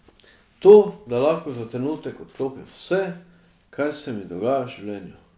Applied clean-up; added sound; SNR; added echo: none; none; none; none.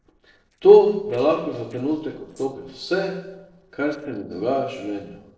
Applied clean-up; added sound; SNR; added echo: neural separator model SepFormer DNS4.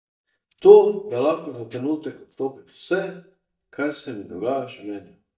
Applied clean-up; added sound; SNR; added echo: neural mask model DeepFilterNet 3.